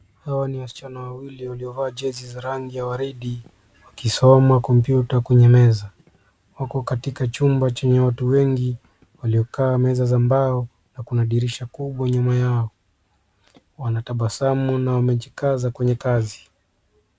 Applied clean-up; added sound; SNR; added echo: none; none; none; none.